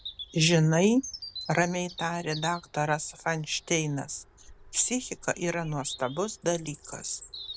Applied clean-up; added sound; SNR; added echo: none; Bird vocalization, bird call, bird song; 16 dB; none.